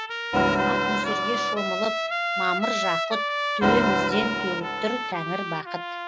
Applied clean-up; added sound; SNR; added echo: none; Trumpet + Organ; -5 dB; none.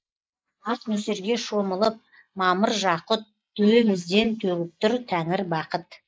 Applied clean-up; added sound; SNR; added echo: neural mask model Resemble Enhance denoiser.